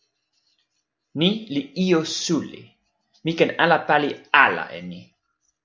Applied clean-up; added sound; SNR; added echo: none; none; none; none.